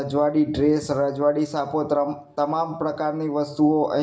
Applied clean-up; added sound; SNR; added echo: none; none; none; reverberation time 0.5 s.